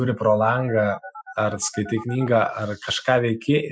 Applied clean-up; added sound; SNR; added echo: classical method Wiener filter.